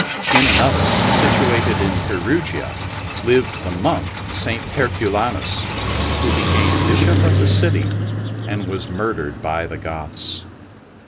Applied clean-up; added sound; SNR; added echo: none; Car; -3 dB; none.